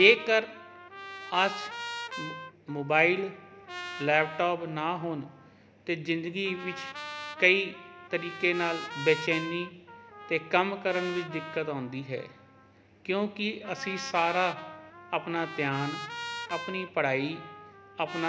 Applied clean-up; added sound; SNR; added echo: none; Trumpet; 12 dB; none.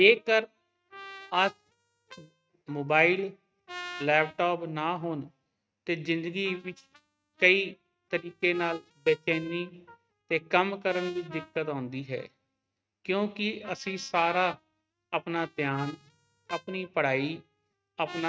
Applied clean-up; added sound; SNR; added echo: neural mask model RNNoise.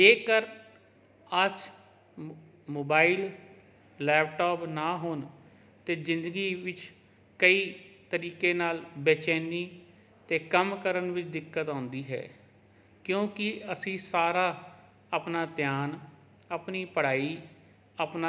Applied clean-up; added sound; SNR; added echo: none; none; none; none.